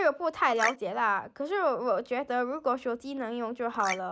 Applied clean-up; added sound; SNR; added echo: neural mask model Resemble Enhance denoiser.